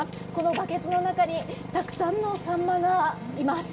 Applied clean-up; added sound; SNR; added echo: none; none; none; reverberation time 2.4 s.